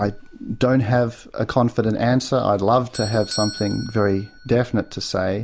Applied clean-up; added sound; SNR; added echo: none; Doorbell; 18 dB; none.